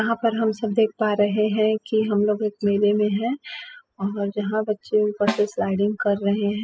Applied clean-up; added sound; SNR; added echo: classical method spectral subtraction.